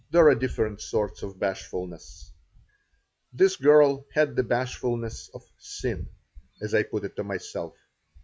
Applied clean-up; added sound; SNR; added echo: classical method log-MMSE.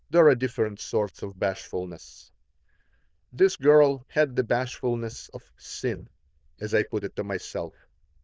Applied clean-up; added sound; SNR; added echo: neural diffusion model UNIVERSE++.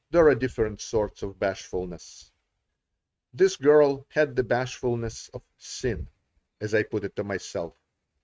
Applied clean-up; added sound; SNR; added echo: neural mask model RNNoise.